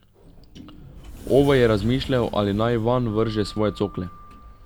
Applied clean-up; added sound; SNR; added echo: none; Sliding door; 14 dB; none.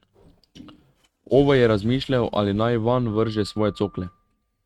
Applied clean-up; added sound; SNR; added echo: neural mask model RNNoise.